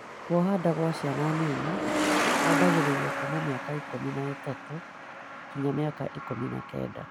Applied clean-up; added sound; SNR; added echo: none; Truck; 1 dB; none.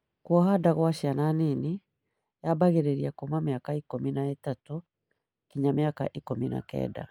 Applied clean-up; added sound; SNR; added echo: none; none; none; none.